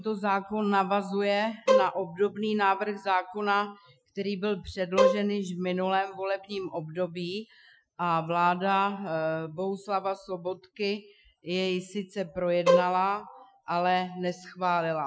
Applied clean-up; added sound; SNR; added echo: classical method Wiener filter.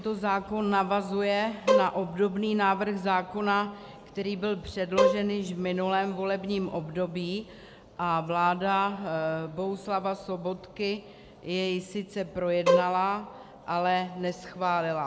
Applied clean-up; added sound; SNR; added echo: none; Bowed string instrument; -1 dB; none.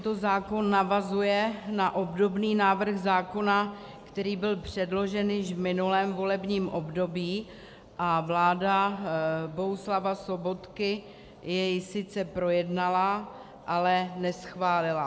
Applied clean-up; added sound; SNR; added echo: none; none; none; none.